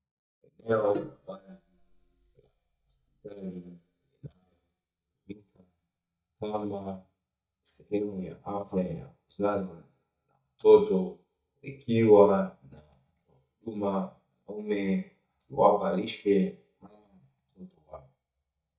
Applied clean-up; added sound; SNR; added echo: neural mask model DeepFilterNet 3.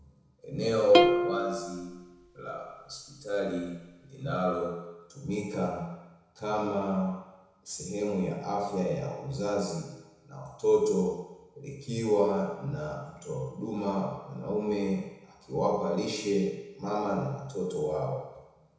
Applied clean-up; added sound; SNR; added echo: none; Plucked string instrument; 0 dB; reverberation time 1.0 s.